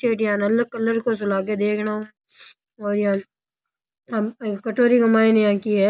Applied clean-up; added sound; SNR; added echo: none; none; none; none.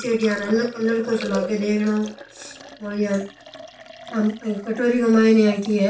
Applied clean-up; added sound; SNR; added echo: none; Liquid; 16 dB; reverberation time 0.3 s.